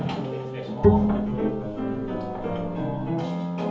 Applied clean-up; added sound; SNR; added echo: none; Bowed string instrument; -3 dB; reverberation time 0.6 s.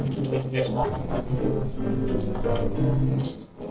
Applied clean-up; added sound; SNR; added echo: neural separator model SepFormer DNS4.